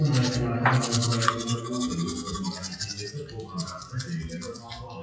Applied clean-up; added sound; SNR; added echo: classical method WPE with log-MMSE.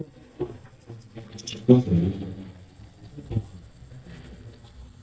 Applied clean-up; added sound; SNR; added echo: neural mask model DeepFilterNet 3.